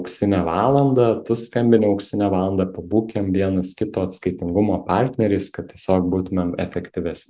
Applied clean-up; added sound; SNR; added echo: none; none; none; none.